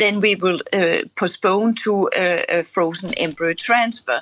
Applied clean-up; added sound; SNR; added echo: neural mask model Resemble Enhance denoiser.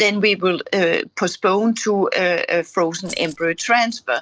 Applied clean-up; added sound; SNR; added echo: neural separator model SepFormer DNS4.